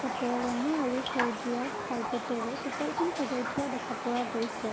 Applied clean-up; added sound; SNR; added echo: none; Raindrop; 3 dB; none.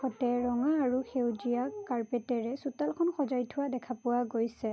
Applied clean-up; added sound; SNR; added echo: none; none; none; none.